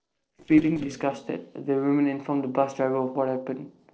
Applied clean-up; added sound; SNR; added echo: neural separator model SepFormer DNS4.